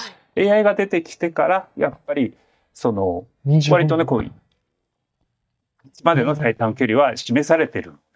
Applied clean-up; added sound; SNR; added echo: neural mask model DeepFilterNet 3.